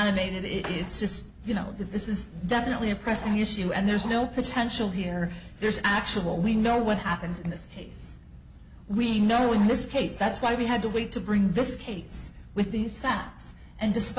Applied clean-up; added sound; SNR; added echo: none; Zipper (clothing); 15 dB; none.